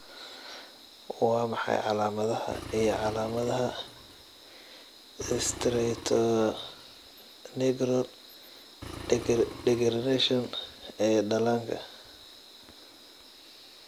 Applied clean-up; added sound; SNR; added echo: none; Engine; 13 dB; none.